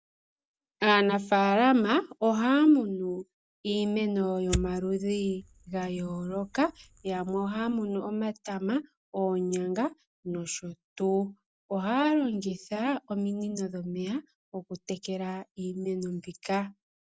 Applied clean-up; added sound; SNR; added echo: none; Fire; 12 dB; none.